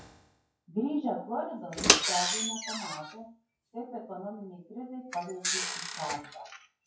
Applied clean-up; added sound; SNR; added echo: classical method WPE with log-MMSE.